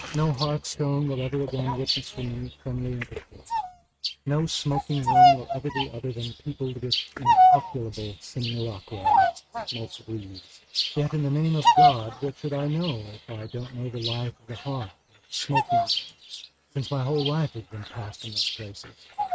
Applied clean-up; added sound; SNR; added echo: neural mask model RNNoise.